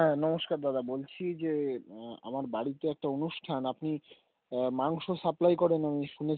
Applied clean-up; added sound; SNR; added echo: none; none; none; none.